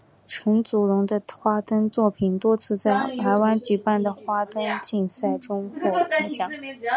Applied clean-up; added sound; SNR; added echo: none; none; none; none.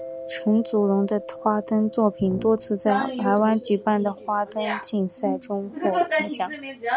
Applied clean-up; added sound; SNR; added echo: none; Brass instrument + Mallet percussion; 17 dB; none.